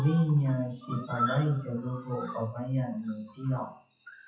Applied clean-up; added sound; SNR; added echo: classical method WPE with log-MMSE.